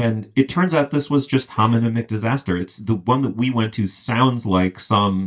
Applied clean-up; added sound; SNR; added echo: neural mask model DeepFilterNet 3.